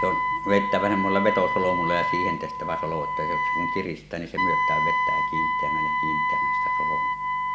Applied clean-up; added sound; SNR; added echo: none; Wind instrument, woodwind instrument; -4 dB; none.